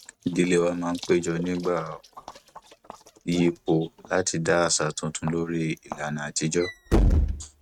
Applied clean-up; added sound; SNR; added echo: neural mask model RNNoise.